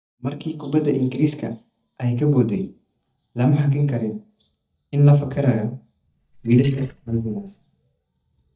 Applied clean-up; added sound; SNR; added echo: neural mask model DeepFilterNet 3.